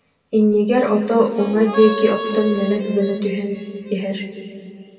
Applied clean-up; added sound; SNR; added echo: none; Harmonica; 12 dB; reverberation time 2.4 s.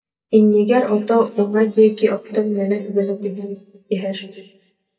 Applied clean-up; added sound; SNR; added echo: neural mask model DeepFilterNet 3.